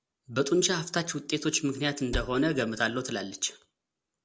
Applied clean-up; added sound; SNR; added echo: none; Cupboard open or close; 7 dB; none.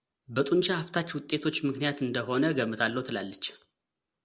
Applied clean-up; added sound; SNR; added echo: none; none; none; none.